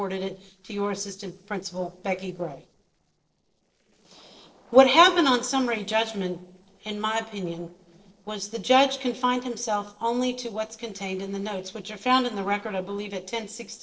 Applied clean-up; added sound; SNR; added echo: neural separator model SepFormer DNS4.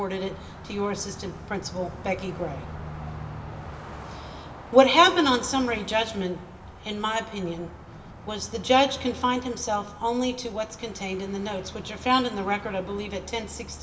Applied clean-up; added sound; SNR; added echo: none; Car passing by; 14 dB; reverberation time 0.7 s.